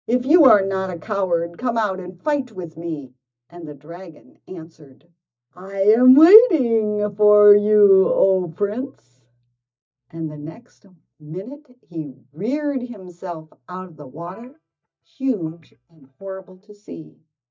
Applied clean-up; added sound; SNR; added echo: neural mask model DeepFilterNet 3.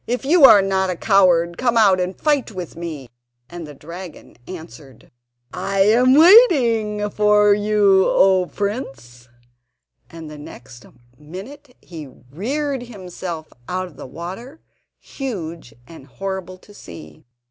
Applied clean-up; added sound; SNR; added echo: none; none; none; none.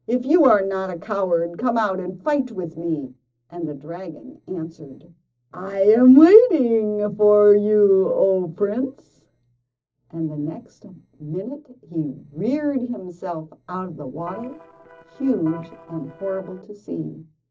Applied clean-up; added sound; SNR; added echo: neural separator model SepFormer DNS4.